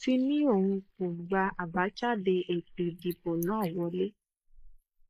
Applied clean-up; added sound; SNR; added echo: neural mask model Resemble Enhance denoiser.